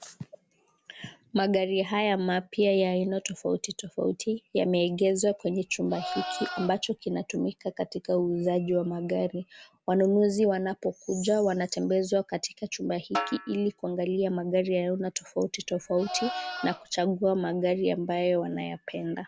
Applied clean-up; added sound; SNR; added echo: none; Livestock, farm animals, working animals + Snare drum; 10 dB; none.